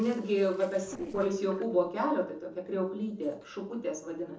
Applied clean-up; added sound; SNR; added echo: neural separator model SepFormer DNS4.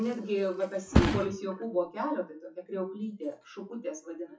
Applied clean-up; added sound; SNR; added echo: classical method WPE with log-MMSE.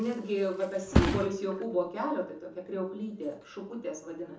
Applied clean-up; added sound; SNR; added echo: none; Thump, thud; 3 dB; reverberation time 0.6 s.